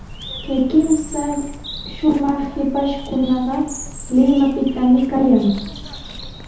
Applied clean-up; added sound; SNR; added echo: none; Bird; 13 dB; reverberation time 0.8 s.